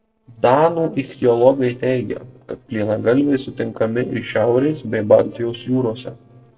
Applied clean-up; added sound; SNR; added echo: neural separator model SepFormer DNS4.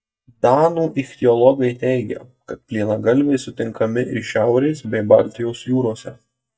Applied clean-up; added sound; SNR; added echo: neural mask model DeepFilterNet 3.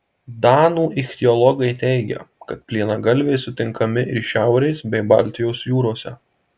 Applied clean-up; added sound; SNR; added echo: none; none; none; none.